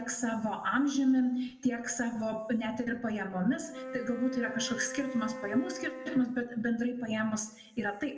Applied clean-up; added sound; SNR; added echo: none; Wind instrument, woodwind instrument; 11 dB; reverberation time 0.9 s.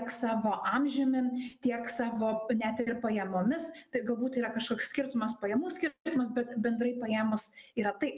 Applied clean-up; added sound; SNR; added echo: none; none; none; none.